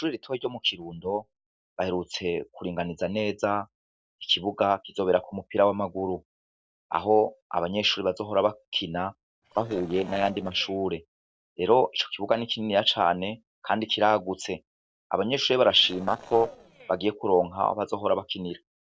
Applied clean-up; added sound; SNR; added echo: neural separator model SepFormer DNS4.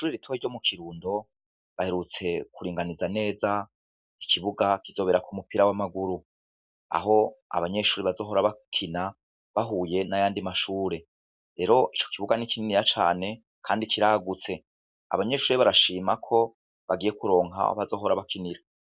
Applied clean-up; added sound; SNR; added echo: none; none; none; none.